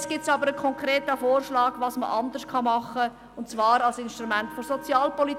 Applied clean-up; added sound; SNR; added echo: none; Wind instrument, woodwind instrument; 18 dB; none.